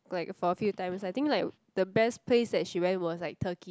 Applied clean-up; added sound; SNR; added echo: none; none; none; none.